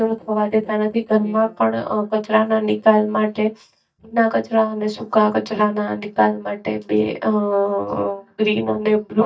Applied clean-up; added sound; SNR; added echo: neural mask model DeepFilterNet 3.